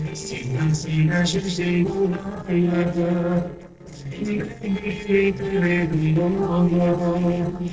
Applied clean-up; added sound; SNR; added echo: neural separator model SepFormer DNS4.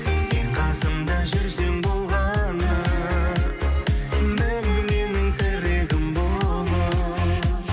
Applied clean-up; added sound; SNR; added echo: none; none; none; none.